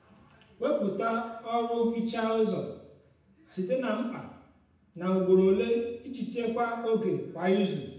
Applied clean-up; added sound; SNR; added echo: none; none; none; reverberation time 0.9 s.